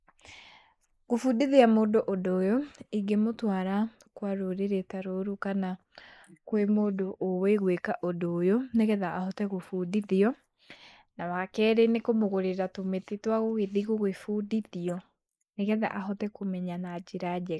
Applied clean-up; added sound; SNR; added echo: neural mask model Resemble Enhance denoiser.